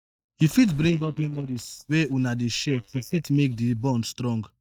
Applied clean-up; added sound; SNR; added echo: neural mask model DeepFilterNet 3.